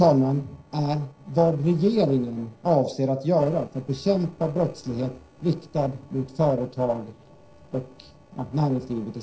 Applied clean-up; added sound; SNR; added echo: neural separator model SepFormer DNS4.